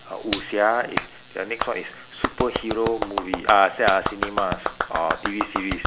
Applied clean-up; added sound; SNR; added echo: none; Clapping; 5 dB; none.